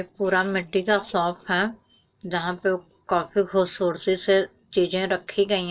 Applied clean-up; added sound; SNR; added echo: neural separator model SepFormer DNS4.